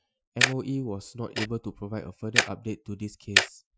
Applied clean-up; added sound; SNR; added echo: classical method Wiener filter.